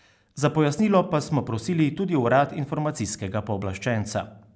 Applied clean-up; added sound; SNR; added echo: none; none; none; none.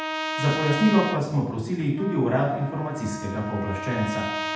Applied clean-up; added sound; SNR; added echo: none; Trumpet; 7 dB; reverberation time 0.8 s.